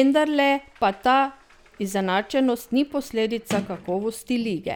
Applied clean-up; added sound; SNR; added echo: none; Sliding door; 17 dB; none.